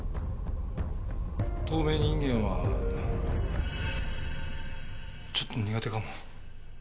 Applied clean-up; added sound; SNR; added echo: none; none; none; none.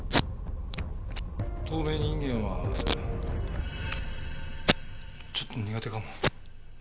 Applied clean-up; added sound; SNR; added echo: none; Packing tape, duct tape; 2 dB; none.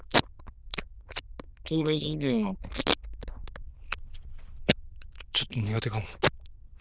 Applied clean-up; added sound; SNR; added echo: neural diffusion model UNIVERSE++.